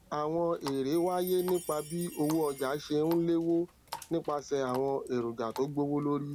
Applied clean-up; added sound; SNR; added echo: none; Water tap, faucet + Chime; 17 dB; none.